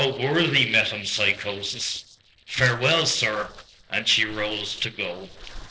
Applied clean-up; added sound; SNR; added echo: neural separator model SepFormer DNS4.